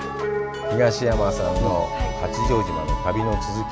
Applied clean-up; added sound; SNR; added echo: none; Piano; 4 dB; none.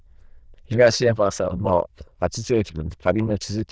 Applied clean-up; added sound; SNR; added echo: neural diffusion model UNIVERSE++.